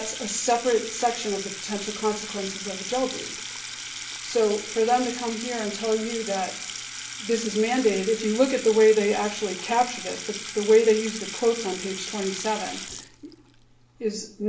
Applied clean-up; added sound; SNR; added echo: none; Sink (filling or washing) / Water tap, faucet; 10 dB; reverberation time 0.4 s.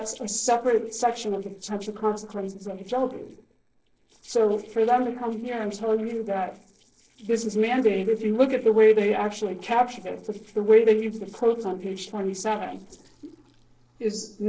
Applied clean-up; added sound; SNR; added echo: neural separator model SepFormer DNS4.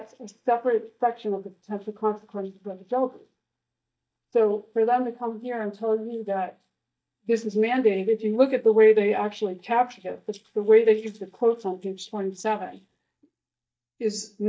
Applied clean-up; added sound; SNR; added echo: neural mask model DeepFilterNet 3.